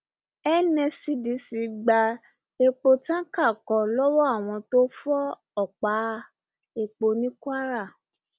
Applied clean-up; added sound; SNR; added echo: none; none; none; none.